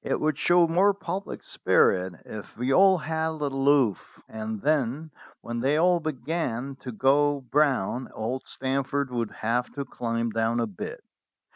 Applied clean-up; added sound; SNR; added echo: none; none; none; none.